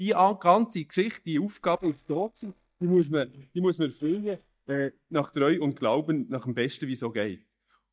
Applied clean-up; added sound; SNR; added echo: neural mask model DeepFilterNet 3.